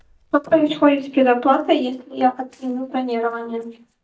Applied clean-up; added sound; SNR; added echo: neural mask model DeepFilterNet 3.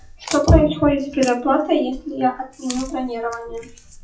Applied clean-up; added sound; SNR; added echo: classical method WPE with log-MMSE.